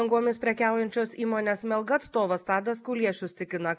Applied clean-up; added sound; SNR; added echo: none; none; none; none.